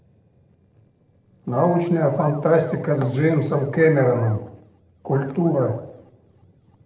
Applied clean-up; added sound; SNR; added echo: neural separator model SepFormer DNS4.